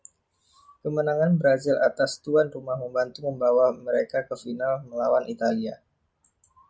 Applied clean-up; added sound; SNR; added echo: none; none; none; none.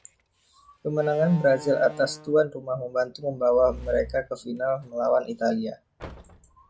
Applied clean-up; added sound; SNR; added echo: none; Slam; 18 dB; none.